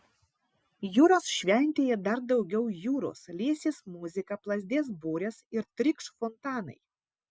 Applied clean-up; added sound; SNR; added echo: none; none; none; none.